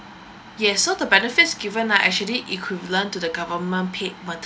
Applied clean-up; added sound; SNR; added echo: none; none; none; none.